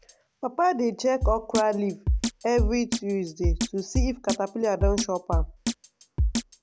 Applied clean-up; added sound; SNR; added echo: none; Drum kit; 1 dB; none.